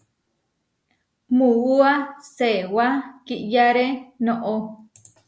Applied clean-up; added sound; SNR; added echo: none; none; none; none.